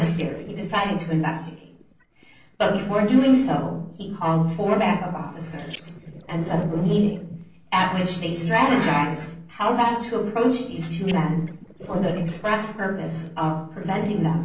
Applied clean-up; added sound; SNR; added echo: neural separator model SepFormer DNS4.